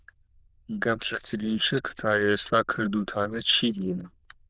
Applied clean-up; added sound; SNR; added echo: neural diffusion model UNIVERSE++.